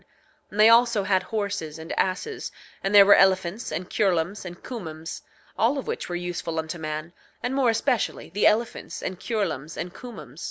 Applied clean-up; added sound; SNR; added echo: none; none; none; none.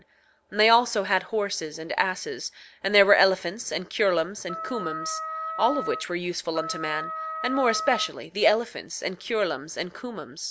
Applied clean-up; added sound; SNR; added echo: none; Wind instrument, woodwind instrument; 7 dB; none.